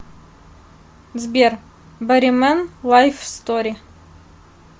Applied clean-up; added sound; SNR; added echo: none; none; none; none.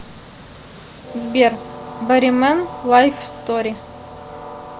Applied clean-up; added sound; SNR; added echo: none; Train; 15 dB; none.